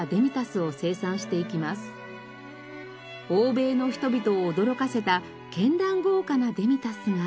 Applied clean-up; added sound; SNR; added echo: none; none; none; none.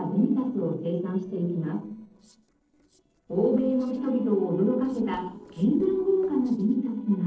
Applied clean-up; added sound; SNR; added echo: neural separator model SepFormer DNS4.